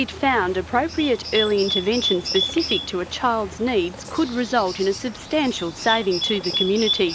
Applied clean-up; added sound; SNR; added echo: none; Bird; 7 dB; none.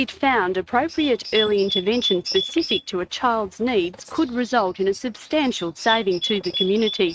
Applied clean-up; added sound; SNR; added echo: neural mask model RNNoise.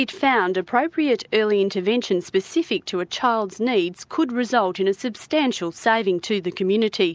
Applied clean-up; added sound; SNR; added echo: none; none; none; none.